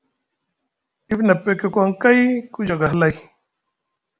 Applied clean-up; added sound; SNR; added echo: none; none; none; none.